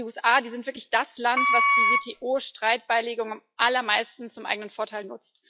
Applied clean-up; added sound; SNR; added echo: classical method log-MMSE.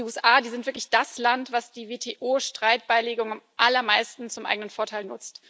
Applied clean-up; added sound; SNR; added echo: none; none; none; none.